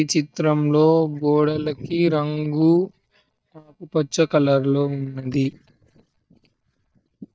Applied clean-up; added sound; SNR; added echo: neural mask model DeepFilterNet 3.